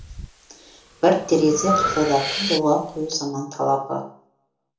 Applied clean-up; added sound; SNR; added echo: none; Breathing; 8 dB; reverberation time 1.2 s.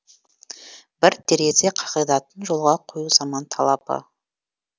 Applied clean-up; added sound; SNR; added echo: none; none; none; none.